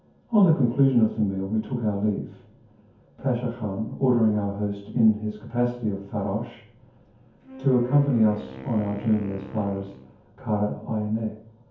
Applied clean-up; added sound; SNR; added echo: none; Wind instrument, woodwind instrument; 16 dB; reverberation time 0.6 s.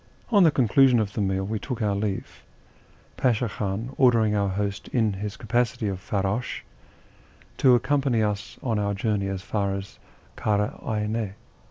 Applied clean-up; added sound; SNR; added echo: none; none; none; none.